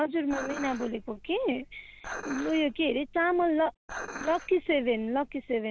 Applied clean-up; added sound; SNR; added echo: none; Dishes, pots, and pans; 14 dB; none.